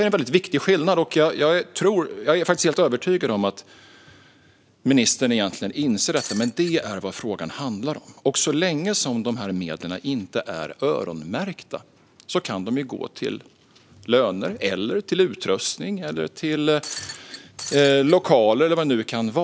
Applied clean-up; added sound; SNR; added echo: none; Shatter; 13 dB; none.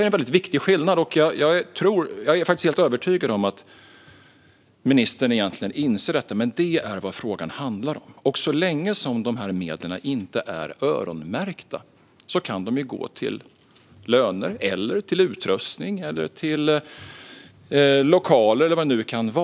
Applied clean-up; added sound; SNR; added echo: none; none; none; none.